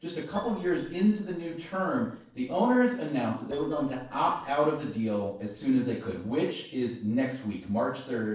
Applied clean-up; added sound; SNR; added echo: neural separator model SepFormer DNS4.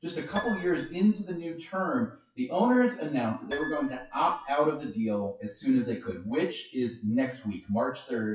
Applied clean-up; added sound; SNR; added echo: classical method WPE with log-MMSE.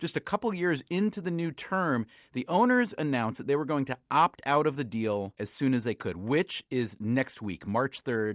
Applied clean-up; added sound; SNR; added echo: none; none; none; none.